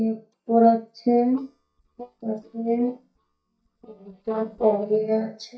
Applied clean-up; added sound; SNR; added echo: neural mask model DeepFilterNet 3.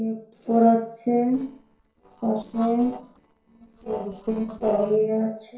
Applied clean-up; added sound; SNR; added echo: neural separator model SepFormer DNS4.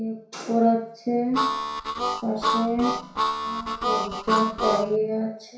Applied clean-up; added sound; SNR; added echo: none; Harmonica; 0 dB; reverberation time 0.6 s.